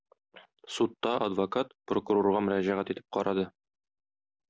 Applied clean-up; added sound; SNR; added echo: none; none; none; none.